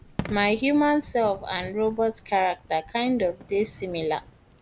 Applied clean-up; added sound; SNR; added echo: none; Fireworks; 17 dB; none.